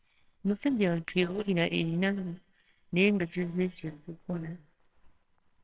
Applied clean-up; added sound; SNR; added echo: neural separator model SepFormer WHAMR!.